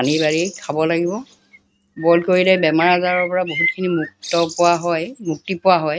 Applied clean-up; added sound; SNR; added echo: neural mask model RNNoise.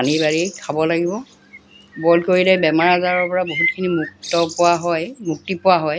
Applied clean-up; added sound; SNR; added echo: none; Bird; 11 dB; none.